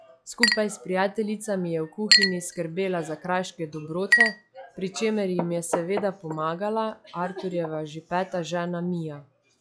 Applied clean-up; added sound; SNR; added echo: classical method log-MMSE.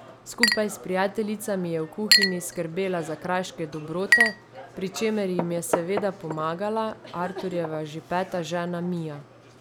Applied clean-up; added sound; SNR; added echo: none; Chink, clink; 1 dB; none.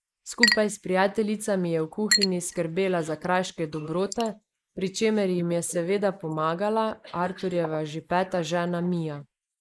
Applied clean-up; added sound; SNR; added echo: neural mask model Resemble Enhance denoiser.